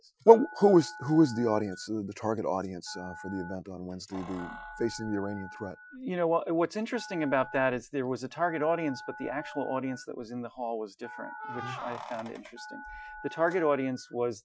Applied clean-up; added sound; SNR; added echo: classical method Wiener filter.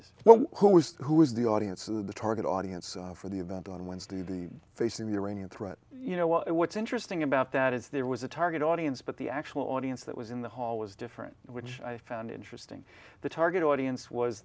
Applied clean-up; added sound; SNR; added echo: none; none; none; none.